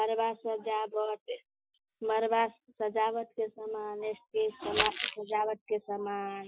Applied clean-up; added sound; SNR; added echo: classical method Wiener filter.